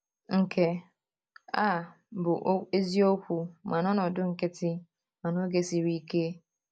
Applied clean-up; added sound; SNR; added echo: none; none; none; none.